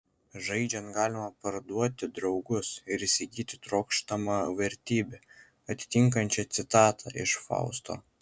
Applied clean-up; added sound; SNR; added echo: none; none; none; none.